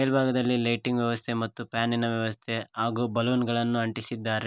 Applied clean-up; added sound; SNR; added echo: none; none; none; none.